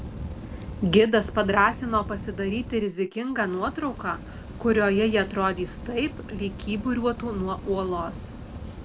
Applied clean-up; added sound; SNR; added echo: none; Fire; 11 dB; none.